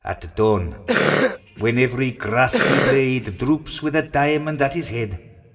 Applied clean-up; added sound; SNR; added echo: none; Cough; 0 dB; reverberation time 1.4 s.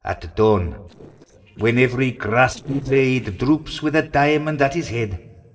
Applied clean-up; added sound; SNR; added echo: neural separator model SepFormer DNS4.